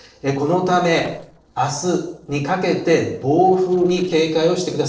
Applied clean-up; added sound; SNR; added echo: neural separator model SepFormer DNS4.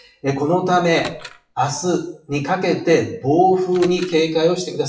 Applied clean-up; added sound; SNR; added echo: classical method WPE with log-MMSE.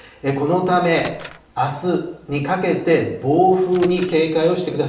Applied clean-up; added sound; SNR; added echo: none; Microwave oven; 19 dB; reverberation time 0.6 s.